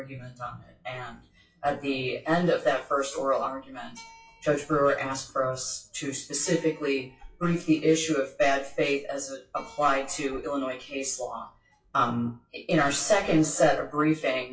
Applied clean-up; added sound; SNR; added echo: classical method WPE with log-MMSE.